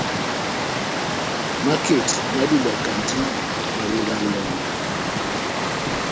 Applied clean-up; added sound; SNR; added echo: none; Water; -2 dB; none.